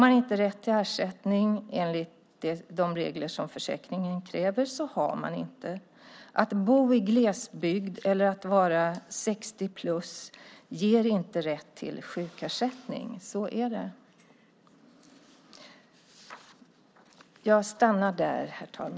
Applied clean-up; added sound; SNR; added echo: none; none; none; none.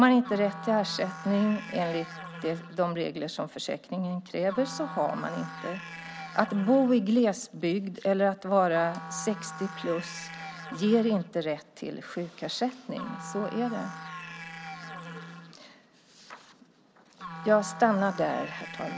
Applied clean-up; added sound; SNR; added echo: none; Musical instrument; 14 dB; none.